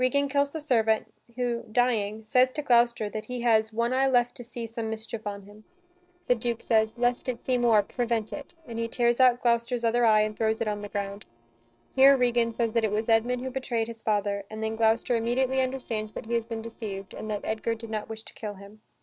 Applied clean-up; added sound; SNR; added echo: neural separator model SepFormer DNS4.